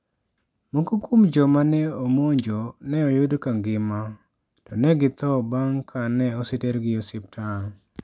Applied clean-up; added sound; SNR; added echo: none; none; none; none.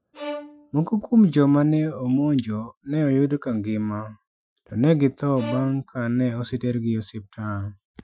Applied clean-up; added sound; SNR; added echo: classical method Wiener filter.